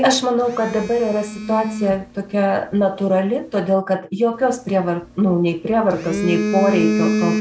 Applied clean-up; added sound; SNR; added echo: none; Telephone; 7 dB; none.